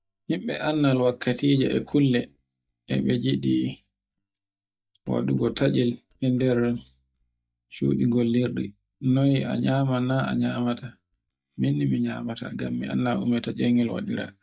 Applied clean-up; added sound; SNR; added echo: neural mask model DeepFilterNet 3.